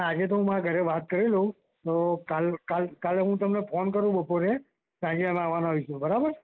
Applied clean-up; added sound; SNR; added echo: neural mask model Resemble Enhance denoiser.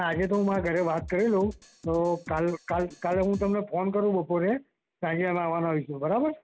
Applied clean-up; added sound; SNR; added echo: none; Drum kit; 16 dB; none.